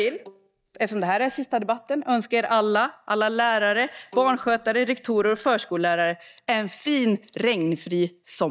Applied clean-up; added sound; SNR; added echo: neural mask model DeepFilterNet 3.